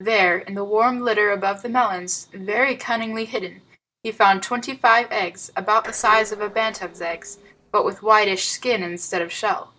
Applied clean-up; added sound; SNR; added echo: neural separator model SepFormer DNS4.